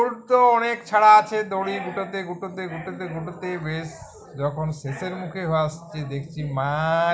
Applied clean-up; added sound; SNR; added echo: none; none; none; none.